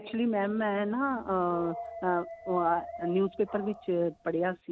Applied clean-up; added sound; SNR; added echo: none; Dog; 13 dB; none.